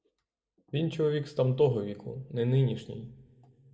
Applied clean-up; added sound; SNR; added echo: none; none; none; reverberation time 0.8 s.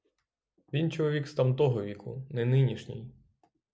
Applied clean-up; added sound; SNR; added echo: none; none; none; none.